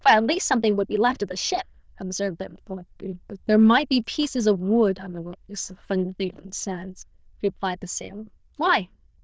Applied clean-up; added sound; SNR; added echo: neural diffusion model UNIVERSE++.